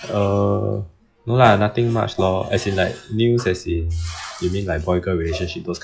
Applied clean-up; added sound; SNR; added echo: classical method log-MMSE.